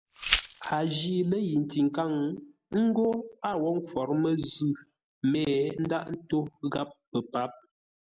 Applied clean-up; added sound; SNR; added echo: none; Glass; 0 dB; none.